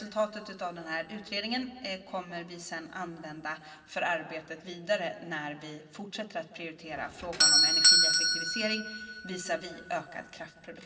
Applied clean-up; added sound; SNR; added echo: none; Doorbell; -5 dB; reverberation time 2.5 s.